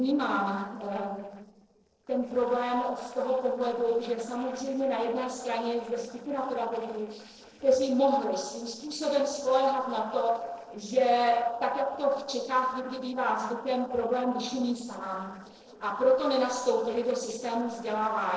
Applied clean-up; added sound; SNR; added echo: neural separator model SepFormer DNS4.